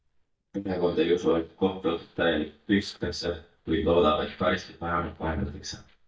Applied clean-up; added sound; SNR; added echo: neural mask model DeepFilterNet 3.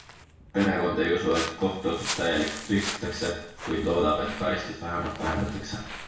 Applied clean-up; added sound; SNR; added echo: none; Walk, footsteps; 11 dB; reverberation time 0.6 s.